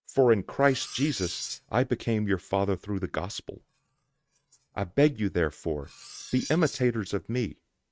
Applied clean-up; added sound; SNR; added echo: neural mask model RNNoise.